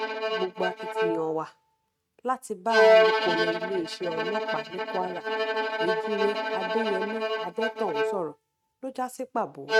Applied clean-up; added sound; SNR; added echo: neural mask model RNNoise.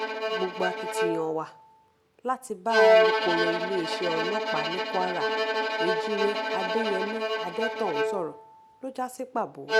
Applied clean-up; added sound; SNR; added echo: none; Bowed string instrument; -4 dB; none.